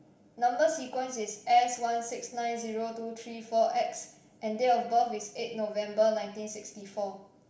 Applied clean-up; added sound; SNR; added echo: none; none; none; reverberation time 0.6 s.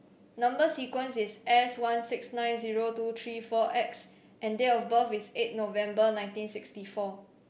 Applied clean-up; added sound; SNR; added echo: none; none; none; none.